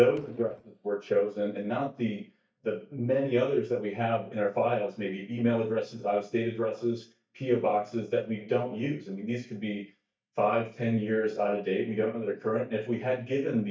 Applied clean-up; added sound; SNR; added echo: neural mask model DeepFilterNet 3.